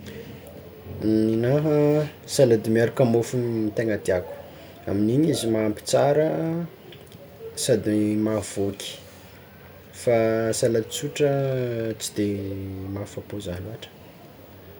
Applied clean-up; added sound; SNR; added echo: none; none; none; none.